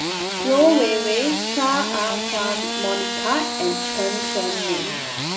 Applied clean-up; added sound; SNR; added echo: none; Engine starting / Sawing; 3 dB; reverberation time 0.7 s.